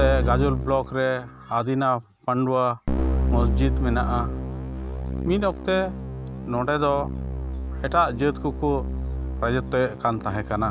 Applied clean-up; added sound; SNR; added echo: none; Keyboard (musical); 2 dB; none.